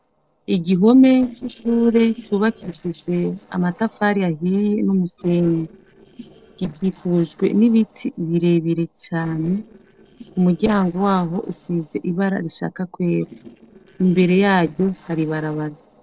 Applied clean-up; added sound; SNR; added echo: neural separator model SepFormer DNS4.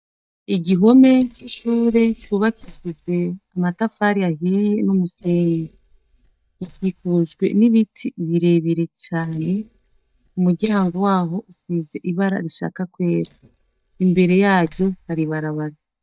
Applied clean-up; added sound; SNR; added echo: neural mask model DeepFilterNet 3.